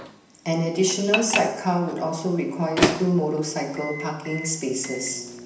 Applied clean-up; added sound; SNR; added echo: none; Microwave oven; 5 dB; reverberation time 0.9 s.